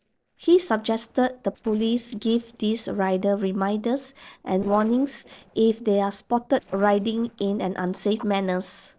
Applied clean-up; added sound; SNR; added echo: neural separator model SepFormer DNS4.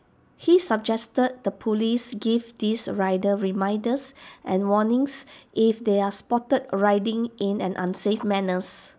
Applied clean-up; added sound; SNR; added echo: none; none; none; none.